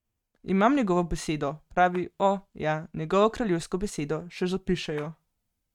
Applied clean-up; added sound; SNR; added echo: neural mask model RNNoise.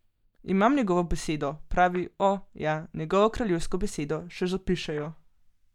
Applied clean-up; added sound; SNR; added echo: neural mask model DeepFilterNet 3.